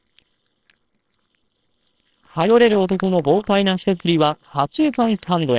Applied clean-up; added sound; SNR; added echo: neural separator model SepFormer WHAMR!.